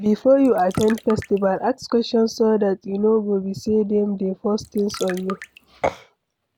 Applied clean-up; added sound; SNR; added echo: none; Trickle, dribble; 18 dB; none.